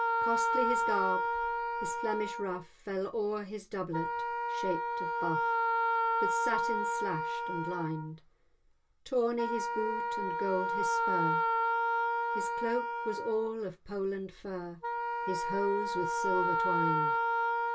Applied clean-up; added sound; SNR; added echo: none; Wind instrument, woodwind instrument; -4 dB; reverberation time 0.1 s.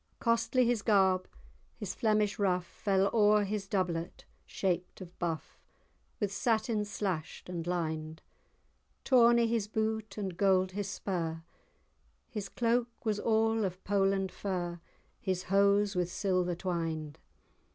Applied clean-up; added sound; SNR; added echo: none; none; none; none.